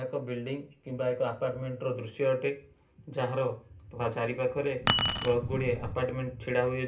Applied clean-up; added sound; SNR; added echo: none; Keys jangling; -2 dB; reverberation time 0.3 s.